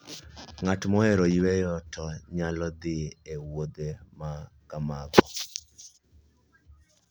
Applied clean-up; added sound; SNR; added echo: none; none; none; none.